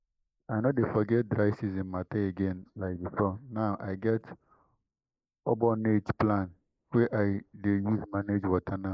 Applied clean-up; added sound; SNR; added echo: neural mask model Resemble Enhance denoiser.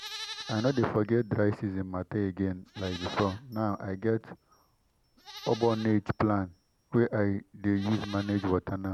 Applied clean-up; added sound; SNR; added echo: none; Livestock, farm animals, working animals; 18 dB; none.